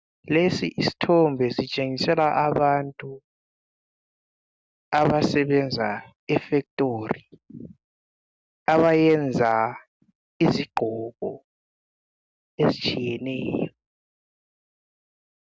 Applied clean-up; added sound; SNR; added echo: none; none; none; none.